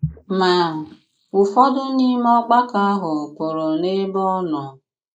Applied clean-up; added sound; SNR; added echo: neural mask model Resemble Enhance denoiser.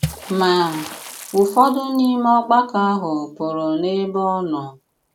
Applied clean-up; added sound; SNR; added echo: none; Water / Splash, splatter; 16 dB; none.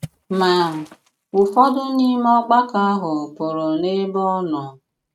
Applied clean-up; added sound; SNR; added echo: neural mask model RNNoise.